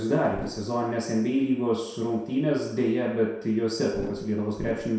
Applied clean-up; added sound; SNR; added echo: none; Whoosh, swoosh, swish; 10 dB; reverberation time 0.7 s.